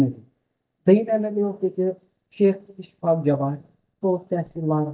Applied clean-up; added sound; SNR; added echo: neural mask model DeepFilterNet 3.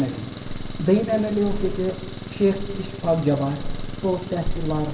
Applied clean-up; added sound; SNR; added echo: none; Engine; 11 dB; reverberation time 2.5 s.